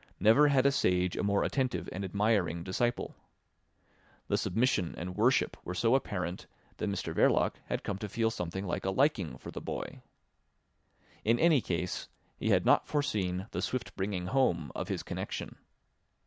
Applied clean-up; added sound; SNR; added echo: none; none; none; none.